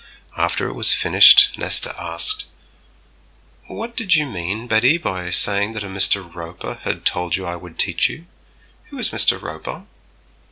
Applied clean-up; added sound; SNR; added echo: none; none; none; none.